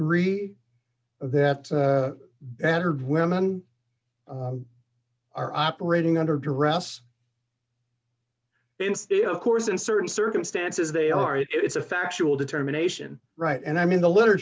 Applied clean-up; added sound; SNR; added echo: none; none; none; none.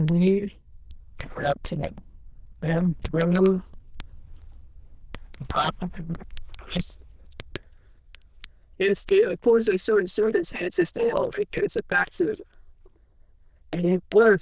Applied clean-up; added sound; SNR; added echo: neural diffusion model UNIVERSE++.